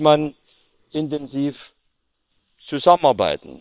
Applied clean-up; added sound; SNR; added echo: neural separator model SepFormer WHAM!.